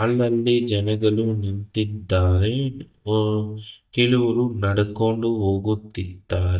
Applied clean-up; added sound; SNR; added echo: neural mask model DeepFilterNet 3.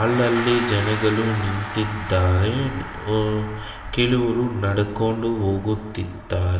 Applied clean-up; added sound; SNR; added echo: none; Gong; 11 dB; reverberation time 1.6 s.